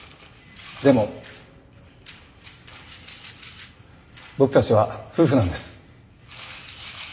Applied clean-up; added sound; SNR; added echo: none; none; none; none.